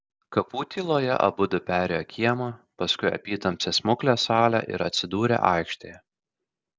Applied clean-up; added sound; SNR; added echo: none; none; none; none.